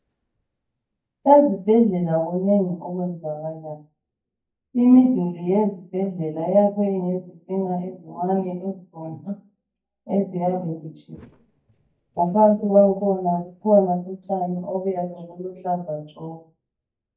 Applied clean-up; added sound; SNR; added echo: neural mask model DeepFilterNet 3.